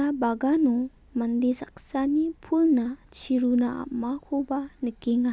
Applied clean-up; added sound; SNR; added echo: none; none; none; none.